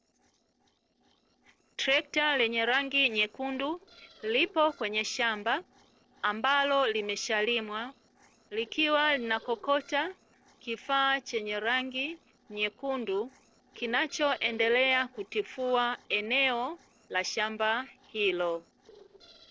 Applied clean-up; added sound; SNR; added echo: neural separator model SepFormer DNS4.